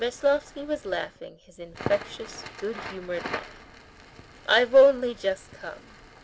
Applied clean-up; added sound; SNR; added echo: none; Crackle; 14 dB; none.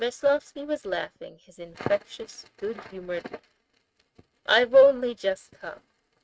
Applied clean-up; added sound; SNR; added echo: neural mask model RNNoise.